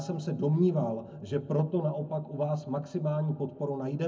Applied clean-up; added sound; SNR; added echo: none; none; none; reverberation time 0.3 s.